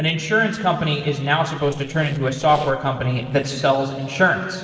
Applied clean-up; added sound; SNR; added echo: neural separator model SepFormer DNS4.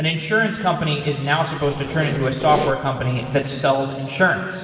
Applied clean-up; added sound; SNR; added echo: none; Squeak; 10 dB; reverberation time 2.5 s.